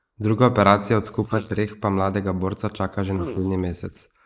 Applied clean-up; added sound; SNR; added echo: neural mask model Resemble Enhance denoiser.